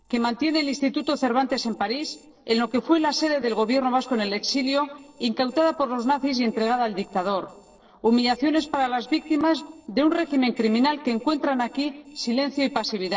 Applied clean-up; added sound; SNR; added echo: neural separator model SepFormer DNS4.